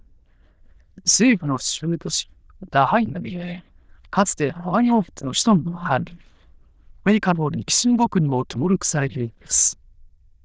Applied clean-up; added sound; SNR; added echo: neural diffusion model UNIVERSE++.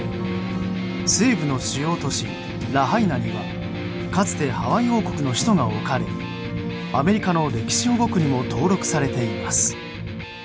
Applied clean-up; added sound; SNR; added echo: none; Electric guitar; 10 dB; none.